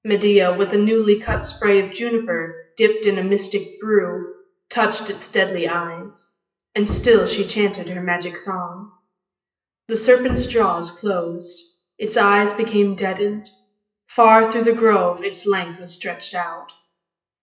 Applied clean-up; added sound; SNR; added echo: classical method WPE with log-MMSE.